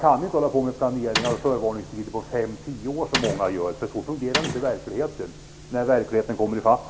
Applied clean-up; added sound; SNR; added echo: none; Mechanisms; 5 dB; none.